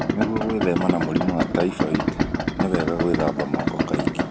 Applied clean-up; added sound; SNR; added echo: none; Idling; -2 dB; none.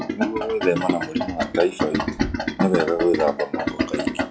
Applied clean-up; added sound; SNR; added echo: classical method log-MMSE.